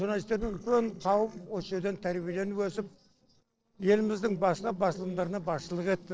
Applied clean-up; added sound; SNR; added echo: neural separator model SepFormer DNS4.